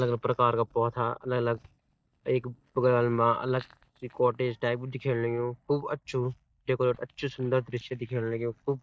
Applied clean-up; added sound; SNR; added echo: neural mask model DeepFilterNet 3.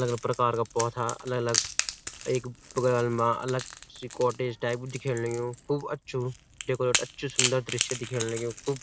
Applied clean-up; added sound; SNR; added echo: none; Crack / Crackle; 6 dB; none.